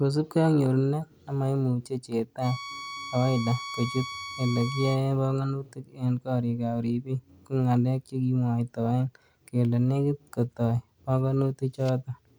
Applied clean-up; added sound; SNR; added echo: none; Bowed string instrument; 11 dB; none.